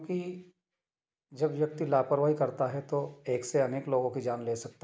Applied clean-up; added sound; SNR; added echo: none; none; none; none.